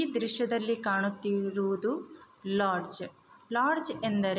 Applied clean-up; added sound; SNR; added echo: none; none; none; none.